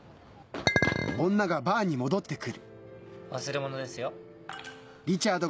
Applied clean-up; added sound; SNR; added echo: none; Chink, clink; -2 dB; none.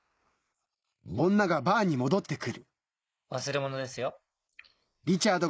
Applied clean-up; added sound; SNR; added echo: neural mask model Resemble Enhance denoiser.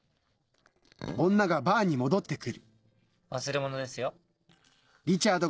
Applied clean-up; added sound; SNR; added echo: neural separator model SepFormer DNS4.